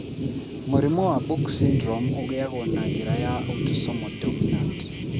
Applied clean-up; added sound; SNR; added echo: none; Thunder; -4 dB; none.